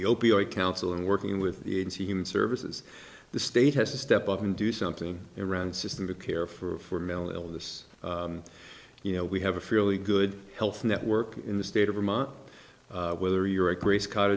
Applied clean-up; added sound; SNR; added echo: none; none; none; none.